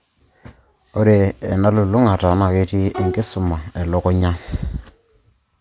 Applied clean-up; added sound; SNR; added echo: none; Bowed string instrument; 11 dB; none.